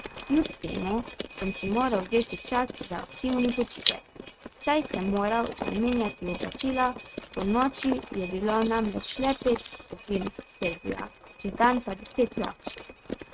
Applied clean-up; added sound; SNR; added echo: neural mask model RNNoise.